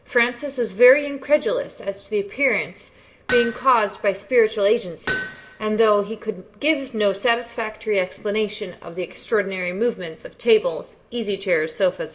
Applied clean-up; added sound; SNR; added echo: none; Hammer; 10 dB; reverberation time 0.6 s.